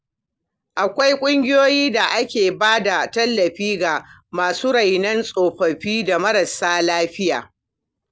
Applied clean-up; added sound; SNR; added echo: none; none; none; none.